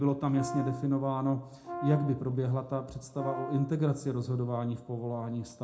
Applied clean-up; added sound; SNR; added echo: none; Brass instrument; 10 dB; reverberation time 0.3 s.